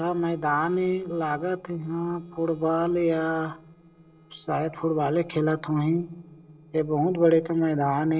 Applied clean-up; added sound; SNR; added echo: neural separator model SepFormer DNS4.